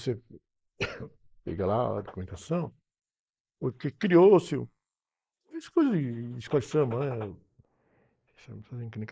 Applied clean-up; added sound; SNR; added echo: neural mask model Resemble Enhance denoiser.